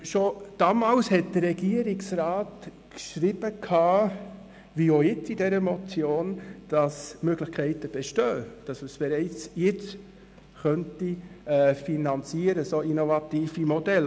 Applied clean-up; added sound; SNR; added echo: none; none; none; none.